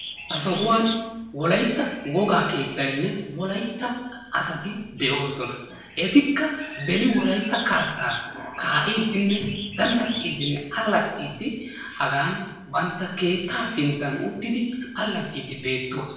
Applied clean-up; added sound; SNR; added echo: none; Bird; 15 dB; reverberation time 0.8 s.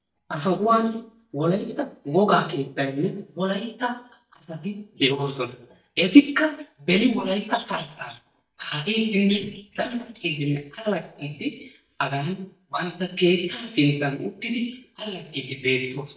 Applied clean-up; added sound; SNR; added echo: neural mask model DeepFilterNet 3.